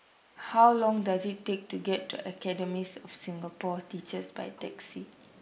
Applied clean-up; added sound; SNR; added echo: neural mask model Resemble Enhance denoiser.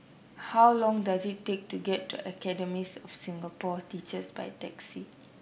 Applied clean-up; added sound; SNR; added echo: none; none; none; none.